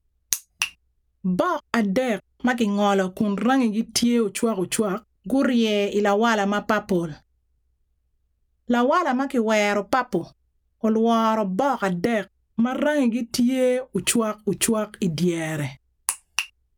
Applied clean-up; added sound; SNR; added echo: none; none; none; none.